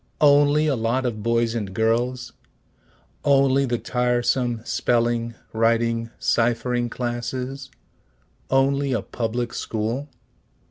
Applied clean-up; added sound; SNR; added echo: none; none; none; none.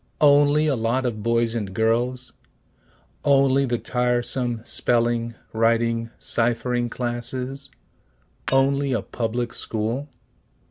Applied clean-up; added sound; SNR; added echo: none; Shatter / Hammer; 14 dB; none.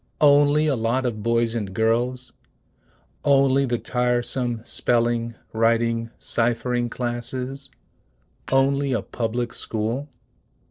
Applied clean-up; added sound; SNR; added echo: neural separator model SepFormer DNS4.